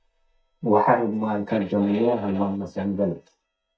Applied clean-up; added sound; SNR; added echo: neural mask model DeepFilterNet 3.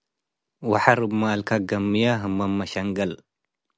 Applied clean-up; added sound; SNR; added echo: none; none; none; none.